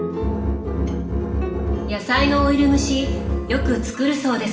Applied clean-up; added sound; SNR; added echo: none; Bowed string instrument; 1 dB; reverberation time 1.0 s.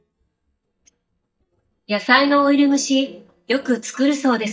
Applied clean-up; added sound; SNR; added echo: neural mask model DeepFilterNet 3.